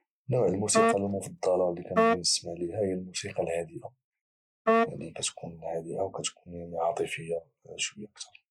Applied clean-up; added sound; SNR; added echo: neural mask model RNNoise.